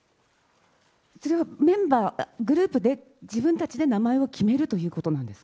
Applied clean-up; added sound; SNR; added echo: none; none; none; none.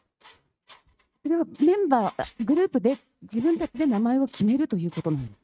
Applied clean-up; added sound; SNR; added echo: neural mask model RNNoise.